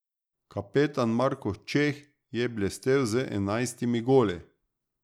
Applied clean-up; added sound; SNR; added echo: none; none; none; none.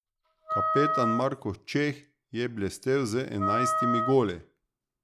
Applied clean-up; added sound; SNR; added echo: none; Wind instrument, woodwind instrument; 1 dB; none.